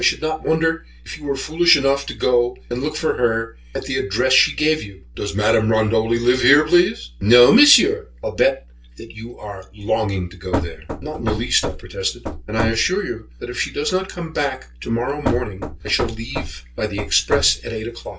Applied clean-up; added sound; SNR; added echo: none; Knock / Wood; 7 dB; reverberation time 0.2 s.